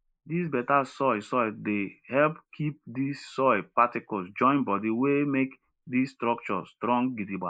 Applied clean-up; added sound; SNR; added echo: neural mask model Resemble Enhance denoiser.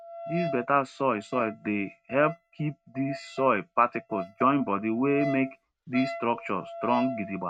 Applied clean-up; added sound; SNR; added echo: neural mask model RNNoise.